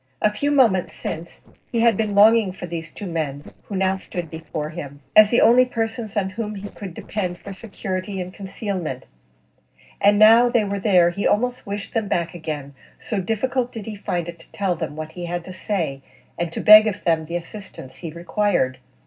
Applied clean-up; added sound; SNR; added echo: neural separator model SepFormer DNS4.